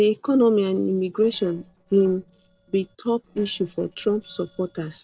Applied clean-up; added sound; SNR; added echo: neural separator model SepFormer DNS4.